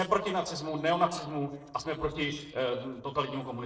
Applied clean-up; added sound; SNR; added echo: neural separator model SepFormer DNS4.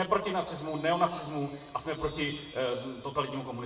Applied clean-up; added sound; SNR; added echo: none; Chime; 11 dB; reverberation time 0.9 s.